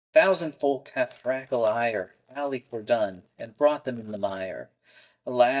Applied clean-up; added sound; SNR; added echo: neural mask model DeepFilterNet 3.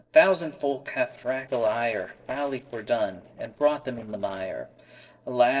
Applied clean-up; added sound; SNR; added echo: neural separator model SepFormer DNS4.